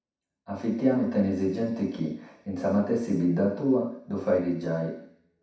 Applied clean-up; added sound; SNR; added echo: none; none; none; reverberation time 0.6 s.